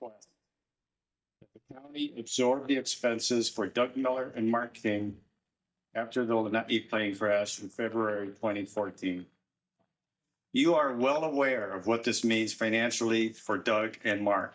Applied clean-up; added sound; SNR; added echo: neural mask model DeepFilterNet 3.